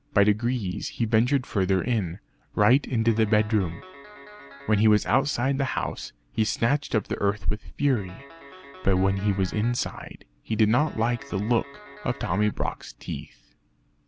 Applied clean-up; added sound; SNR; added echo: none; Guitar; 19 dB; none.